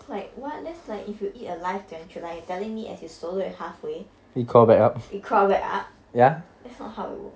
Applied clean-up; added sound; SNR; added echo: none; none; none; none.